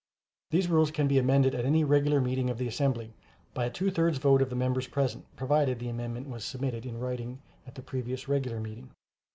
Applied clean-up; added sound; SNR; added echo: none; none; none; none.